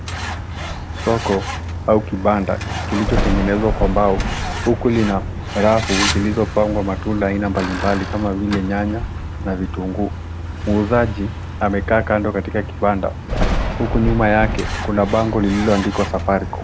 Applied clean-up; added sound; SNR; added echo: none; Truck + Thunder; 4 dB; none.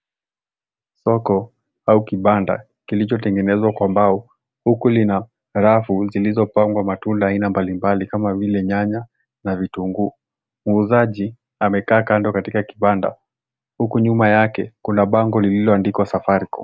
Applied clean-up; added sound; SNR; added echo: none; none; none; none.